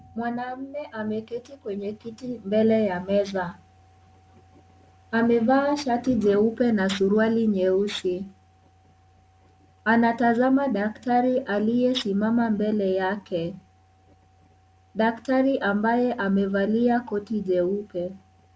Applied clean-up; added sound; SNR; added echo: none; none; none; none.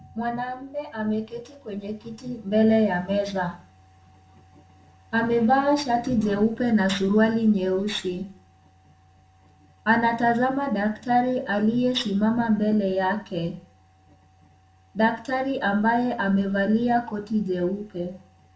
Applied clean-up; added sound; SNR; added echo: none; none; none; reverberation time 0.4 s.